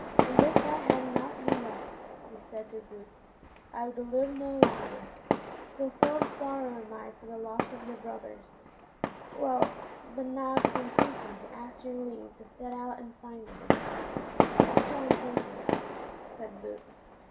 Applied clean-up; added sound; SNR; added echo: none; Fireworks; -5 dB; reverberation time 0.7 s.